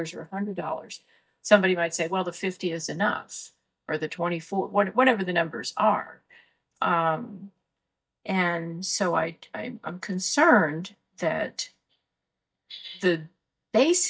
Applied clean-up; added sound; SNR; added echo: neural mask model DeepFilterNet 3.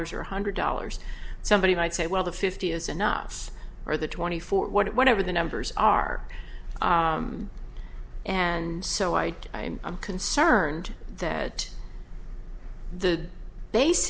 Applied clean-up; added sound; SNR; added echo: none; none; none; none.